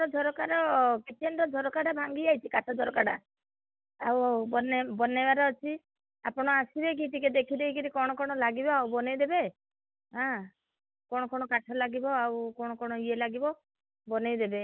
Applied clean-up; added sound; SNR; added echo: none; none; none; none.